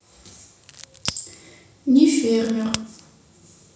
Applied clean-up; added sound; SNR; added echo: none; Crack; 15 dB; reverberation time 0.7 s.